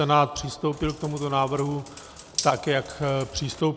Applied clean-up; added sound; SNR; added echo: none; Bathtub (filling or washing); 14 dB; none.